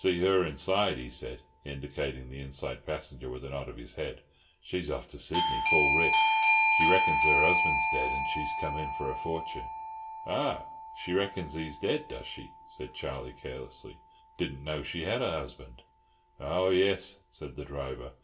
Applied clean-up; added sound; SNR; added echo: none; Doorbell; -1 dB; reverberation time 0.2 s.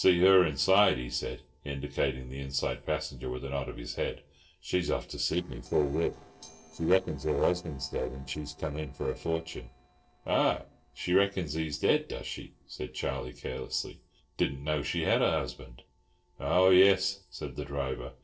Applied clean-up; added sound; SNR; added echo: neural separator model SepFormer DNS4.